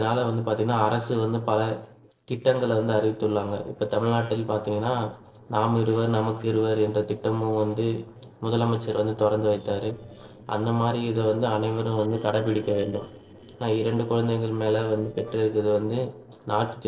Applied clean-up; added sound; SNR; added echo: neural separator model SepFormer DNS4.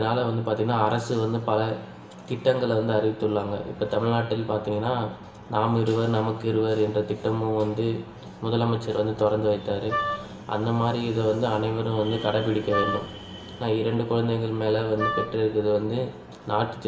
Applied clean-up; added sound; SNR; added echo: none; Wind instrument, woodwind instrument; 5 dB; reverberation time 0.8 s.